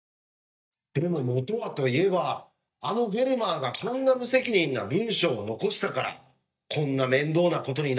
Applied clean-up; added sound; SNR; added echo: neural mask model DeepFilterNet 3.